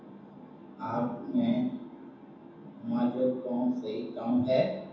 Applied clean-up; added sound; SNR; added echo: none; none; none; reverberation time 0.9 s.